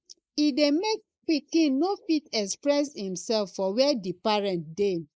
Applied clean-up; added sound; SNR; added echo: neural mask model Resemble Enhance denoiser.